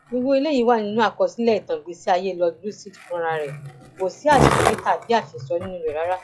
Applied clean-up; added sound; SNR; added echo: classical method log-MMSE.